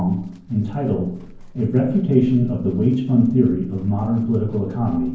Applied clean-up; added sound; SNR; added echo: none; Livestock, farm animals, working animals; 19 dB; reverberation time 0.9 s.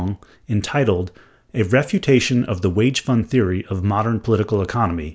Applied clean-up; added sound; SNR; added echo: none; none; none; none.